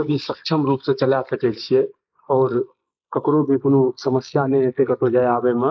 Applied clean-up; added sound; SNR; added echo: neural mask model Resemble Enhance denoiser.